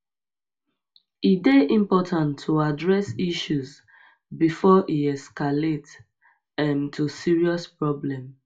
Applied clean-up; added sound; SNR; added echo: none; none; none; reverberation time 0.2 s.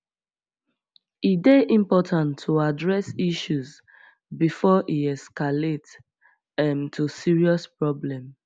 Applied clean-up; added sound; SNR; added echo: none; none; none; none.